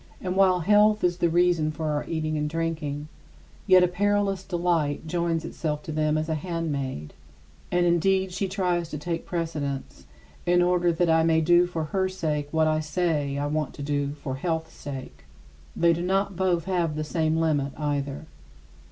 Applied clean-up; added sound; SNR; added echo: none; none; none; none.